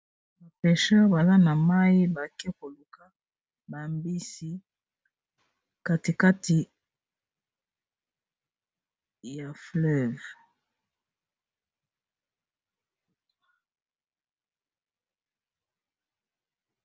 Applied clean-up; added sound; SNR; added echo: none; none; none; none.